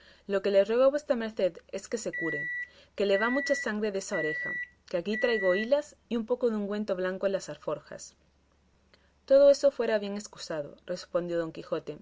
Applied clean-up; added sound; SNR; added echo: none; Microwave oven; 8 dB; none.